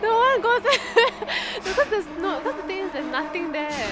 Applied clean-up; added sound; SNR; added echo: none; Mechanisms; 11 dB; none.